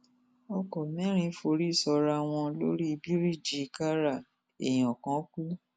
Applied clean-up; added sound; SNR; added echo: none; none; none; none.